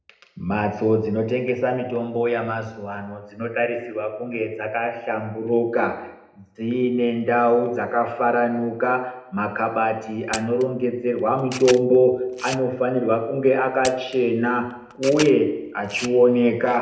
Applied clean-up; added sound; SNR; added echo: none; Camera; 15 dB; reverberation time 0.8 s.